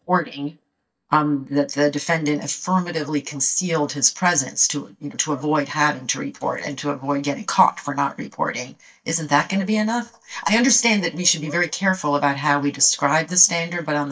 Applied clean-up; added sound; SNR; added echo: neural mask model DeepFilterNet 3.